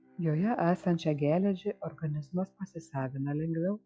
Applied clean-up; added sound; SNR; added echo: classical method log-MMSE.